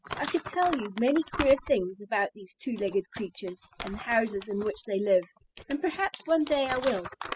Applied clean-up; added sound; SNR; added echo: classical method spectral subtraction.